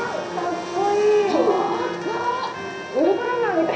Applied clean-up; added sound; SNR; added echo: none; Trumpet; 16 dB; reverberation time 0.7 s.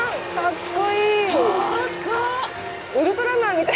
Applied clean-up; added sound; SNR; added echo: none; none; none; none.